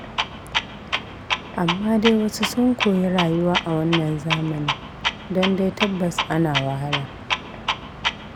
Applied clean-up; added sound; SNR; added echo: none; Clock; 4 dB; none.